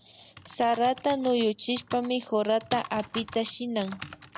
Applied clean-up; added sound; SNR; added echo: none; Typing; 14 dB; none.